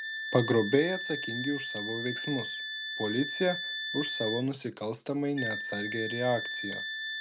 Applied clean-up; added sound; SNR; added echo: none; Wind instrument, woodwind instrument; 5 dB; none.